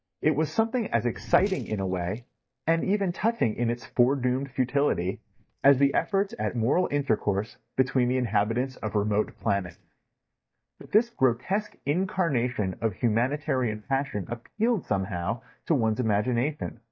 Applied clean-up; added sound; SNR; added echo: neural mask model DeepFilterNet 3.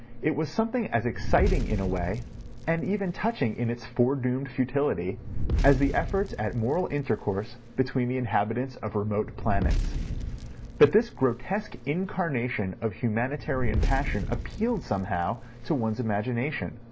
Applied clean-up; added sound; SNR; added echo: none; Fire; 5 dB; none.